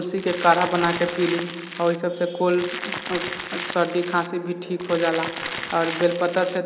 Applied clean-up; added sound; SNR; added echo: none; Crackle; 9 dB; none.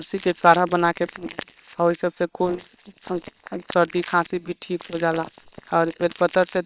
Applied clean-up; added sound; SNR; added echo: neural separator model SepFormer WHAM!.